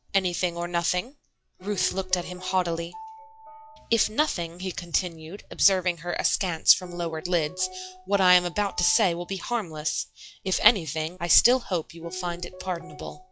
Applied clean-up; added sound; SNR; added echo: classical method log-MMSE.